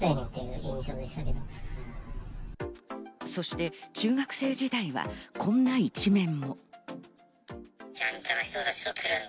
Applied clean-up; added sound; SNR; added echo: none; none; none; none.